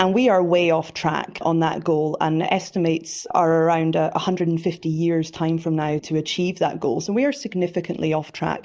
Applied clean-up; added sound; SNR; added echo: none; none; none; none.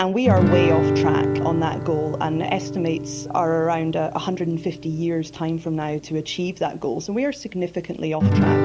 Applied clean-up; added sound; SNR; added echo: none; Guitar; 1 dB; none.